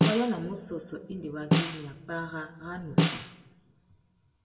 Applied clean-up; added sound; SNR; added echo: none; Snare drum; -4 dB; reverberation time 1.3 s.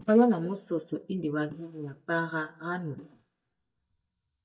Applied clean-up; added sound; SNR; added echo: neural mask model DeepFilterNet 3.